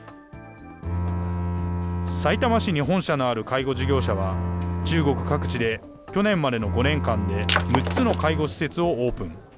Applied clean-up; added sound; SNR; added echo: none; Shatter + Bowed string instrument; 2 dB; none.